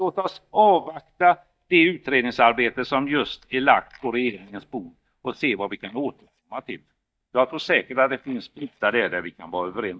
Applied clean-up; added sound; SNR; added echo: neural mask model DeepFilterNet 3.